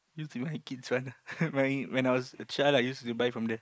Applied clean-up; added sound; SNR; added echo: neural mask model Resemble Enhance denoiser.